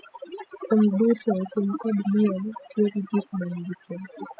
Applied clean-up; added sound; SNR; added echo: classical method spectral subtraction.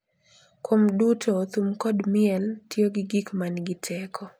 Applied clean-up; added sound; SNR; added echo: none; none; none; none.